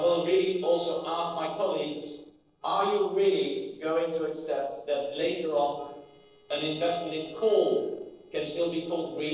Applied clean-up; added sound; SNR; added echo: neural separator model SepFormer DNS4.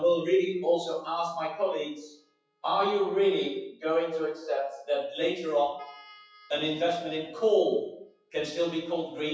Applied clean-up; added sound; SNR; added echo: classical method WPE with log-MMSE.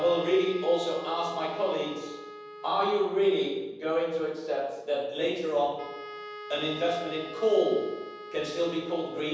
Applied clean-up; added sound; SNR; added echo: none; Wind instrument, woodwind instrument; 15 dB; reverberation time 1.1 s.